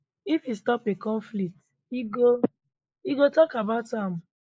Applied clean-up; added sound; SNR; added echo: neural mask model Resemble Enhance denoiser.